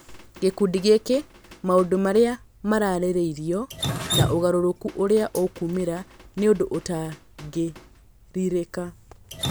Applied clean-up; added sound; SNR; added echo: none; Drip; 10 dB; none.